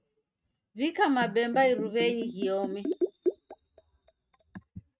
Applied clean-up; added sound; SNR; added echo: neural mask model RNNoise.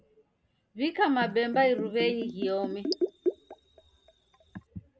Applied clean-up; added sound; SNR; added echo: none; Bathtub (filling or washing); 5 dB; none.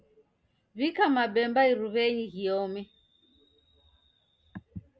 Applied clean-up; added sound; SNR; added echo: none; none; none; none.